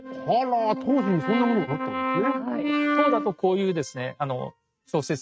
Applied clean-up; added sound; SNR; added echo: neural mask model RNNoise.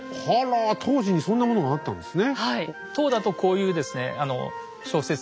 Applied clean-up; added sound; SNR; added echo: none; none; none; none.